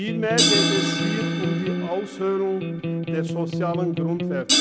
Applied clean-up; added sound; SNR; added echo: none; Electric guitar + Crash cymbal; -3 dB; none.